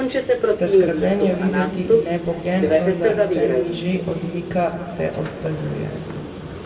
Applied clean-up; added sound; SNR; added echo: none; Subway, metro, underground; -1 dB; reverberation time 2.2 s.